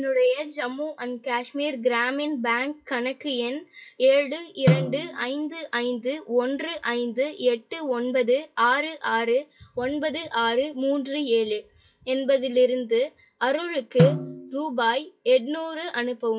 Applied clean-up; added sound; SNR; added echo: classical method WPE with log-MMSE.